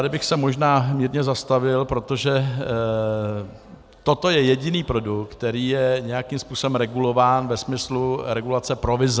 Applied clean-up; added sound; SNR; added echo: none; none; none; none.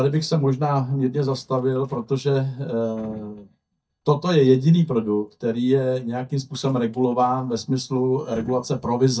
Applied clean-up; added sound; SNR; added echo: neural mask model DeepFilterNet 3.